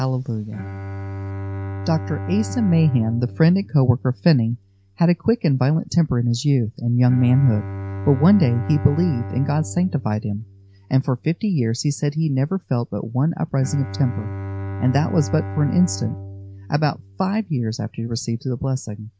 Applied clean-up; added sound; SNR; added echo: none; Bowed string instrument; 12 dB; none.